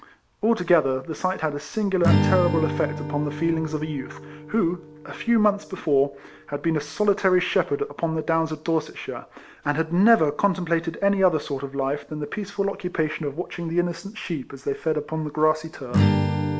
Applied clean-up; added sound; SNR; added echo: none; Strum; 6 dB; none.